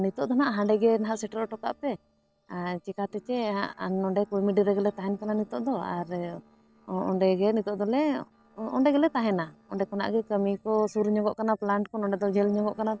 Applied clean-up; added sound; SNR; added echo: neural separator model SepFormer DNS4.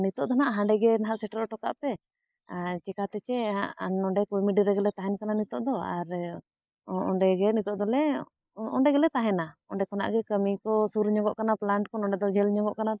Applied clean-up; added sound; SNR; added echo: neural mask model Resemble Enhance denoiser.